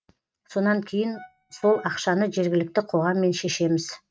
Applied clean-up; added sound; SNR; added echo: neural mask model RNNoise.